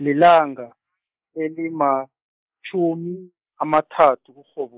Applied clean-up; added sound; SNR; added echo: neural mask model Resemble Enhance denoiser.